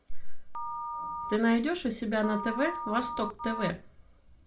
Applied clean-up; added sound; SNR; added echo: none; Telephone; 9 dB; reverberation time 0.2 s.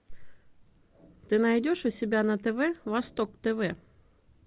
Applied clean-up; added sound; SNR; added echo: none; none; none; none.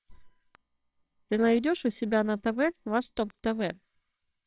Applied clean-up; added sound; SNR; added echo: neural separator model SepFormer WHAMR!.